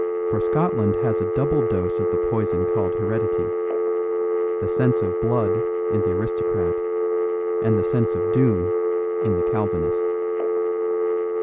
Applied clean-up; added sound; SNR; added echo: none; Telephone; -5 dB; none.